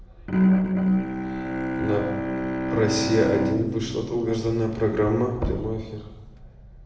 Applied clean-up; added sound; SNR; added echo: none; Bowed string instrument; 0 dB; reverberation time 0.9 s.